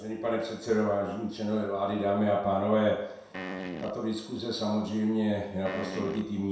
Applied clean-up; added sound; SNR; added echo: none; Fart; 9 dB; reverberation time 0.7 s.